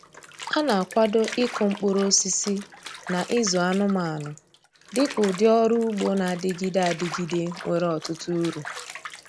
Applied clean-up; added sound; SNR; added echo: none; Bathtub (filling or washing) / Water; 14 dB; none.